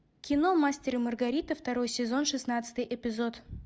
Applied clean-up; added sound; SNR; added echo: none; none; none; none.